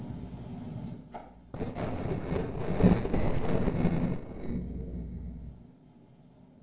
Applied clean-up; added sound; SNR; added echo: neural separator model SepFormer DNS4.